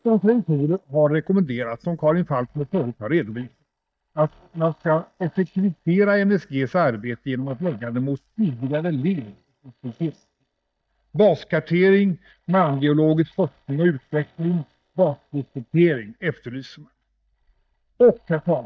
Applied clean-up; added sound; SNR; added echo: neural mask model DeepFilterNet 3.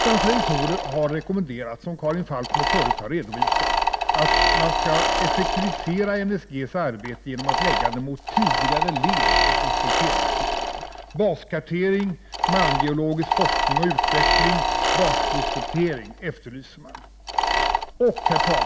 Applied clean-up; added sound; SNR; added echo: none; Mechanisms; -3 dB; none.